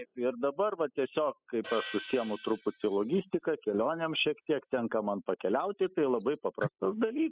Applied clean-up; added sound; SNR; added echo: classical method spectral subtraction.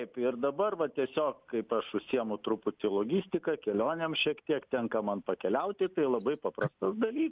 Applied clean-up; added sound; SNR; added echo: none; none; none; none.